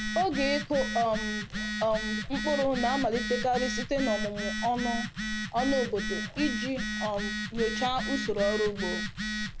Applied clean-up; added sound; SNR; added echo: none; Telephone; 3 dB; none.